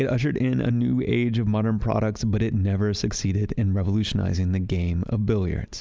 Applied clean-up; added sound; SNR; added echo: none; none; none; none.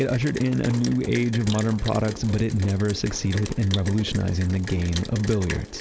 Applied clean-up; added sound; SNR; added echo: none; Rain; 13 dB; none.